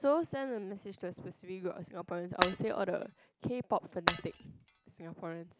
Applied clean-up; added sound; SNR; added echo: none; Shatter; -3 dB; none.